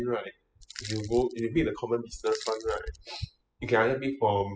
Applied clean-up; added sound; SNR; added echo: classical method spectral subtraction.